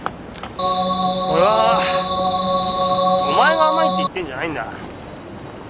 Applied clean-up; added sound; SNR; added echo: none; Organ; -5 dB; none.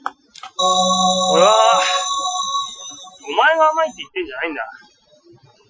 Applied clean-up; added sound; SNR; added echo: classical method Wiener filter.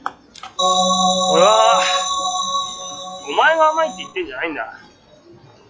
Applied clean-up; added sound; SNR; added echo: classical method log-MMSE.